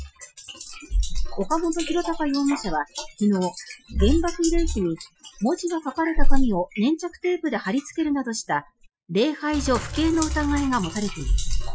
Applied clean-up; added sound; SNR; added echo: classical method Wiener filter.